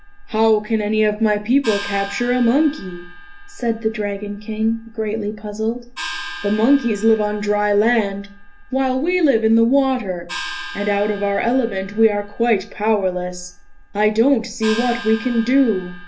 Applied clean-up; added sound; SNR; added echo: none; Gong; 14 dB; reverberation time 0.3 s.